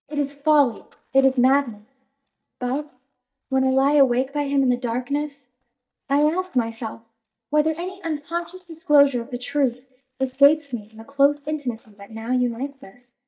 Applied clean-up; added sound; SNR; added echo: neural mask model DeepFilterNet 3.